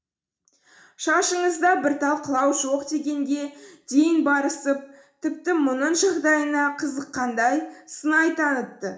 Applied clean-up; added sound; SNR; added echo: none; none; none; reverberation time 0.4 s.